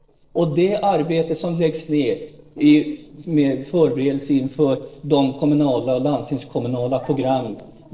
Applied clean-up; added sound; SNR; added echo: neural separator model SepFormer DNS4.